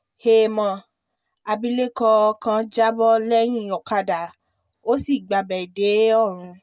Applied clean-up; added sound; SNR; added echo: none; none; none; none.